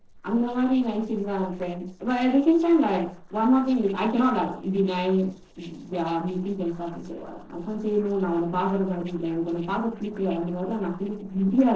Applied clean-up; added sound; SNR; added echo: neural separator model SepFormer DNS4.